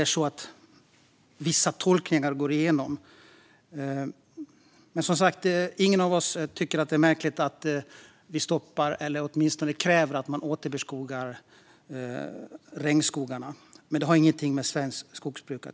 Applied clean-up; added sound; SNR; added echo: none; none; none; none.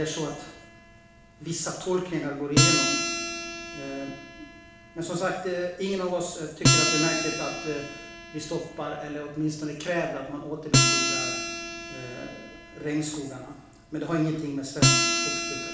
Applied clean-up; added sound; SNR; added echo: none; Acoustic guitar; -3 dB; reverberation time 0.8 s.